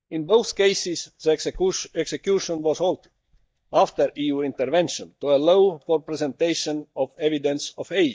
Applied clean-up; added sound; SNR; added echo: neural mask model DeepFilterNet 3.